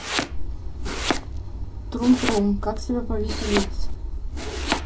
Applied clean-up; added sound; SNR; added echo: none; Domestic sounds, home sounds; 7 dB; reverberation time 0.2 s.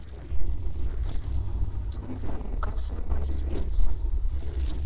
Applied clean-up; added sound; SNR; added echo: neural separator model SepFormer DNS4.